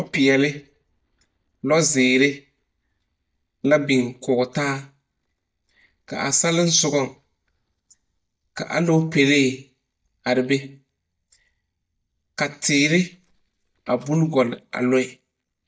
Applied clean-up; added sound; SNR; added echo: neural mask model DeepFilterNet 3.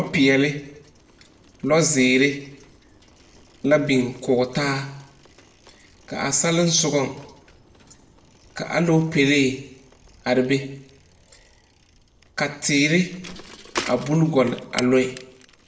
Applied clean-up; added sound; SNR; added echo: none; Bicycle; 20 dB; reverberation time 0.7 s.